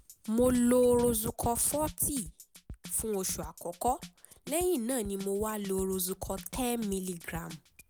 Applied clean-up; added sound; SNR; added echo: none; Drum kit; 17 dB; none.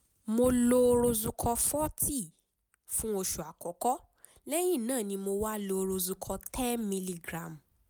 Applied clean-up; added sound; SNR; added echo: none; none; none; none.